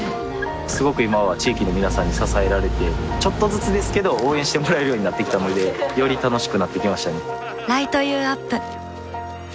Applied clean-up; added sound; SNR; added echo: none; none; none; none.